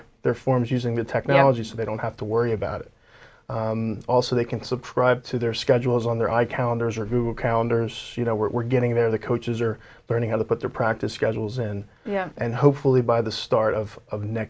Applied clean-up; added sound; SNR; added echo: none; none; none; none.